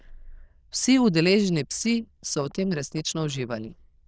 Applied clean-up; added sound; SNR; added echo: neural diffusion model UNIVERSE++.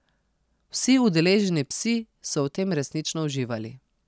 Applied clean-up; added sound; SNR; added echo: none; none; none; none.